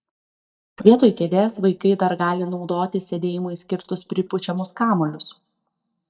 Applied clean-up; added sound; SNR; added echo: neural mask model DeepFilterNet 3.